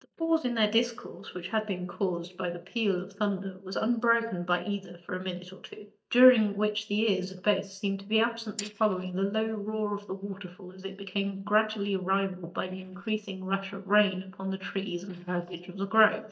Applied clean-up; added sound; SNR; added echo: neural mask model DeepFilterNet 3.